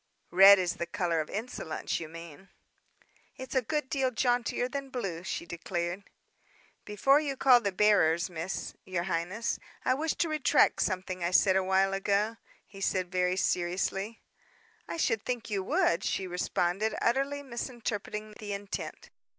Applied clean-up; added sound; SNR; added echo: none; none; none; none.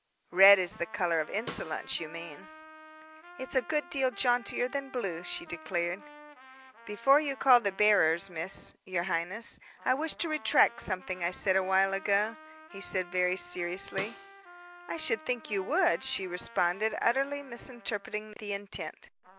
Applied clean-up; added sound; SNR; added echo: none; Snare drum + Trumpet; 19 dB; none.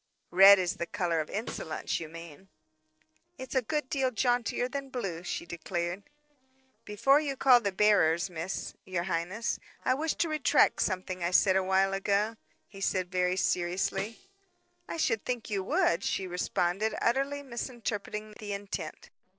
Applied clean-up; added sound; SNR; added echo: neural separator model SepFormer DNS4.